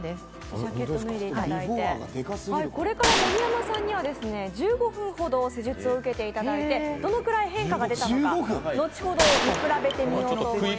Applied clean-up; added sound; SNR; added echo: none; Gunshot, gunfire; 0 dB; none.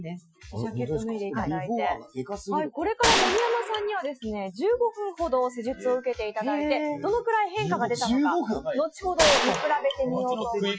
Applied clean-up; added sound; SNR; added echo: classical method Wiener filter.